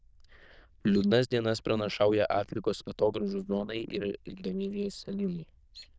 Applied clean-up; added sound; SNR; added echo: neural diffusion model UNIVERSE++.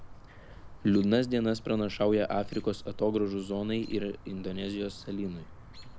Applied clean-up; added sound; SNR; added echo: none; Chirp, tweet; 14 dB; none.